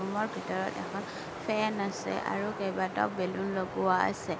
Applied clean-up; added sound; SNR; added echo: none; Wind; 9 dB; none.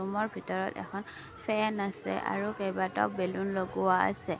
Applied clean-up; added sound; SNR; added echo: none; none; none; none.